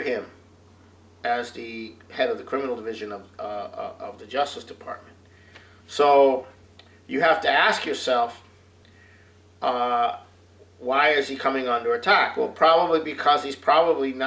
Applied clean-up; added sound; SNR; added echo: none; none; none; none.